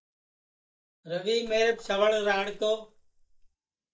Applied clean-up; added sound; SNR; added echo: neural mask model DeepFilterNet 3.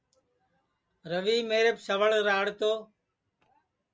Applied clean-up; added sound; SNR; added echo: none; none; none; none.